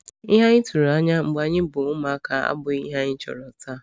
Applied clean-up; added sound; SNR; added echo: none; none; none; none.